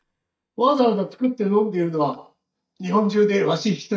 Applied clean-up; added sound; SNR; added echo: neural mask model DeepFilterNet 3.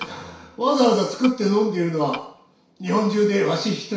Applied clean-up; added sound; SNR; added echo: none; Tap / Glass; 15 dB; reverberation time 0.6 s.